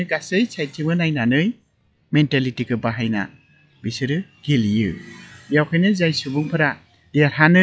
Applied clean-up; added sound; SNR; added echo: classical method log-MMSE.